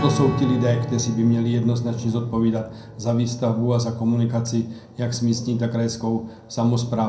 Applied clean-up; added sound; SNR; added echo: none; Strum; 11 dB; reverberation time 0.6 s.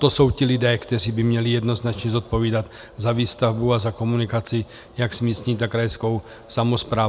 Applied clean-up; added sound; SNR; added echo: none; none; none; none.